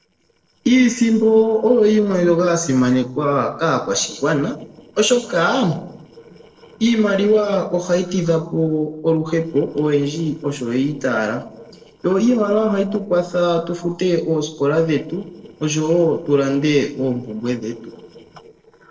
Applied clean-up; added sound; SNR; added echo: neural separator model SepFormer DNS4.